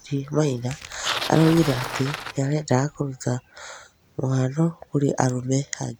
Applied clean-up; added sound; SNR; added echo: none; Bicycle; 12 dB; none.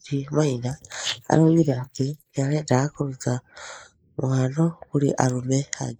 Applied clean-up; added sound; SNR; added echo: neural mask model Resemble Enhance denoiser.